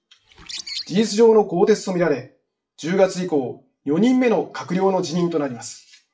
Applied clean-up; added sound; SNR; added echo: classical method WPE with log-MMSE.